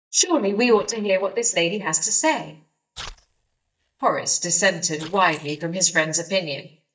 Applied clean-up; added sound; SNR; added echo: neural mask model DeepFilterNet 3.